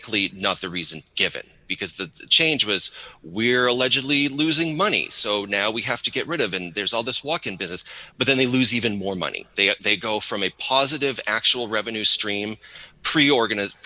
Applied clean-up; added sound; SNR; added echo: none; none; none; none.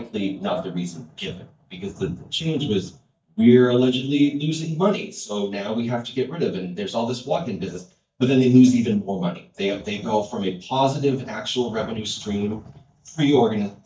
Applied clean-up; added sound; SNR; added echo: neural mask model DeepFilterNet 3.